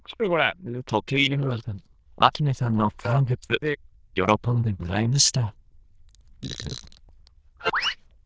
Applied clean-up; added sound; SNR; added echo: neural diffusion model UNIVERSE++.